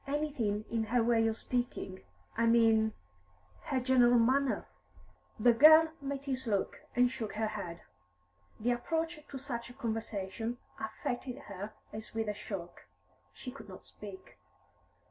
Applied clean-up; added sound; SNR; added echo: none; none; none; none.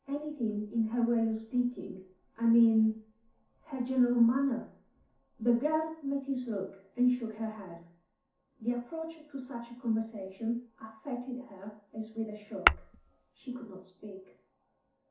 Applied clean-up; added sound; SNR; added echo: none; Tap / Glass; 0 dB; reverberation time 0.9 s.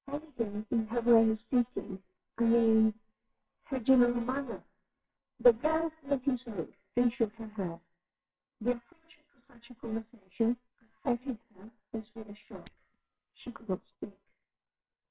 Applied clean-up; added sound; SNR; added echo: neural separator model SepFormer WHAMR!.